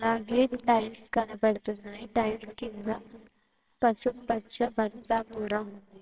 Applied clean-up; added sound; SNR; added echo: neural separator model SepFormer WHAMR!.